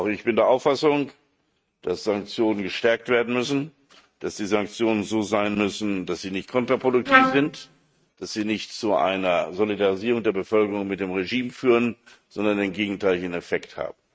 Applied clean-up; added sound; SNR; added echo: neural mask model RNNoise.